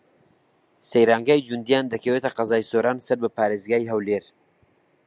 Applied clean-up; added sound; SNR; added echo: none; none; none; none.